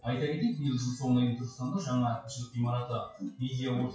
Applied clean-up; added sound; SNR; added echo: classical method WPE with log-MMSE.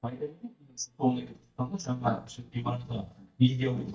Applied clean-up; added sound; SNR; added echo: neural mask model DeepFilterNet 3.